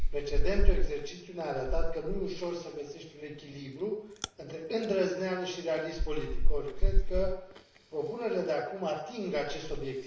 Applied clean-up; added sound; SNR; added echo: none; Chewing, mastication; -5 dB; reverberation time 0.7 s.